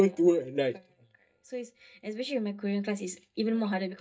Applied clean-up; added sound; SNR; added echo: neural mask model DeepFilterNet 3.